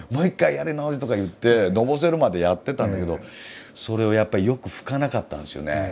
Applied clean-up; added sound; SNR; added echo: none; none; none; none.